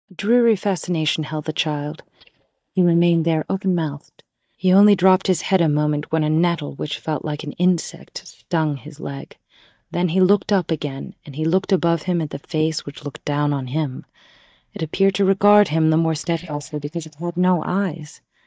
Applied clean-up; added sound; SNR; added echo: neural mask model DeepFilterNet 3.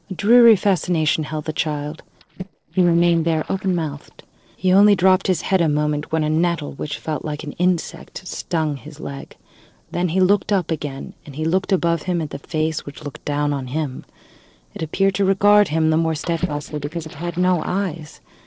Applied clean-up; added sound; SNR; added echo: neural separator model SepFormer DNS4.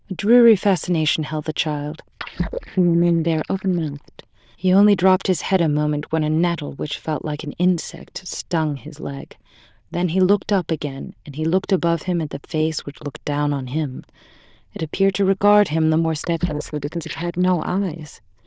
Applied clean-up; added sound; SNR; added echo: neural diffusion model UNIVERSE++.